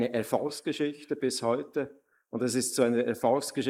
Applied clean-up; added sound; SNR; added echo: neural mask model Resemble Enhance denoiser.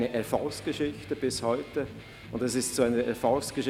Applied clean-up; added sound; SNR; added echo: none; Electric guitar; 16 dB; none.